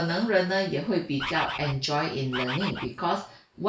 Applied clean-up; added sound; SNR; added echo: neural mask model Resemble Enhance denoiser.